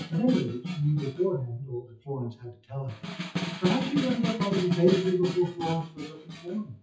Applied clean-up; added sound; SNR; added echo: classical method WPE with log-MMSE.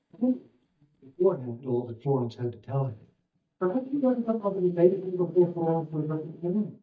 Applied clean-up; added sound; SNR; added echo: neural mask model DeepFilterNet 3.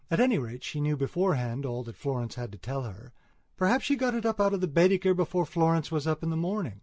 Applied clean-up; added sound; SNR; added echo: none; none; none; none.